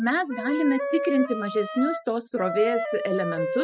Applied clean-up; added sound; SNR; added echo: classical method spectral subtraction.